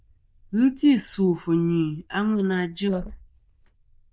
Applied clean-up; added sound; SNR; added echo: neural diffusion model UNIVERSE++.